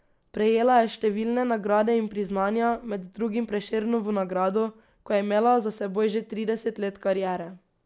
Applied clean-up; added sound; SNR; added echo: none; none; none; none.